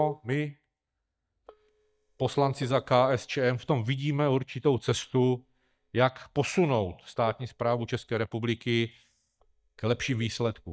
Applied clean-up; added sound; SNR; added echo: neural mask model DeepFilterNet 3.